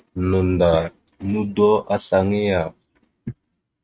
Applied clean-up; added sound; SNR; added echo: neural mask model RNNoise.